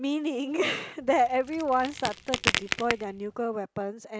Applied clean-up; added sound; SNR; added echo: none; Crack; 5 dB; none.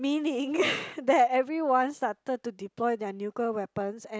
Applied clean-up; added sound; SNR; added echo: none; none; none; none.